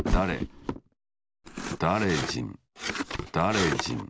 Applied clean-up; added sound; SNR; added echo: none; none; none; none.